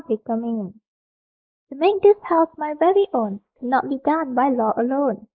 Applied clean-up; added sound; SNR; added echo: neural mask model Resemble Enhance denoiser.